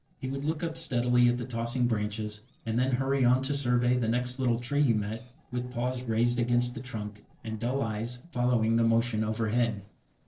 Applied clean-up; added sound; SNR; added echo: neural separator model SepFormer DNS4.